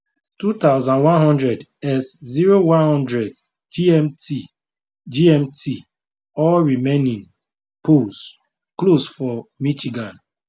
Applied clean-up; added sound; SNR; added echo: none; none; none; none.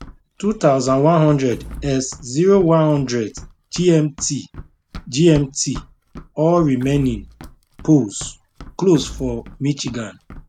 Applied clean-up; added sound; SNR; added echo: none; Run + Door / Wood; 18 dB; none.